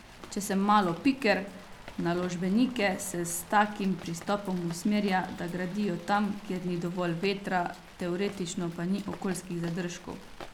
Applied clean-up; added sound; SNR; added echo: none; Rain; 18 dB; none.